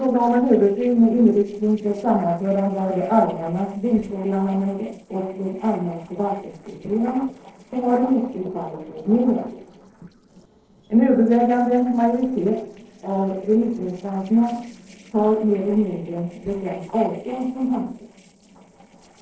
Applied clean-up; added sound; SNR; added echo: neural separator model SepFormer DNS4.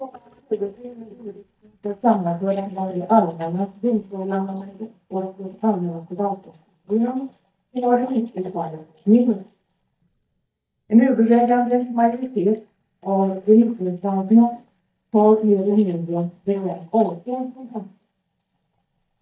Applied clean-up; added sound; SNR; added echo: neural mask model DeepFilterNet 3.